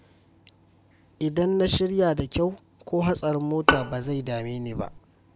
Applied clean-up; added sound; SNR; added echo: none; Bowed string instrument; 1 dB; none.